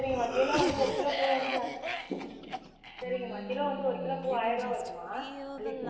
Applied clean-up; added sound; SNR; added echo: none; Cough; 4 dB; reverberation time 1.2 s.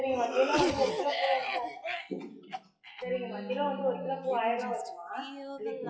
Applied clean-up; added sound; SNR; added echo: classical method WPE with log-MMSE.